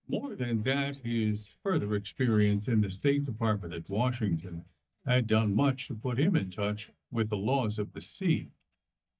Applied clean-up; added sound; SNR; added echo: neural mask model DeepFilterNet 3.